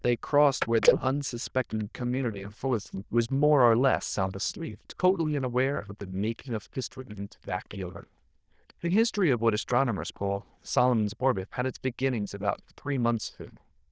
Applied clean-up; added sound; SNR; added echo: neural diffusion model UNIVERSE++.